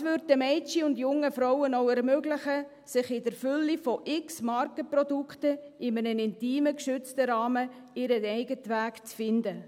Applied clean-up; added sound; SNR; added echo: none; none; none; none.